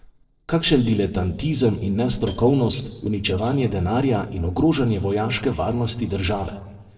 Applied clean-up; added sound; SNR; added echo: neural separator model SepFormer DNS4.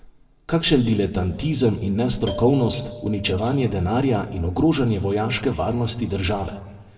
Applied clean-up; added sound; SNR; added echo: none; Doorbell; 16 dB; reverberation time 1.2 s.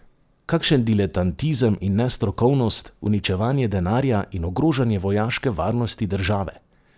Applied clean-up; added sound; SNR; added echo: none; none; none; none.